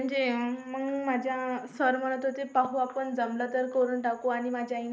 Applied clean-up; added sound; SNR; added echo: none; none; none; none.